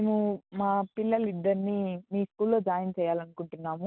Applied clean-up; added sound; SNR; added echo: none; none; none; none.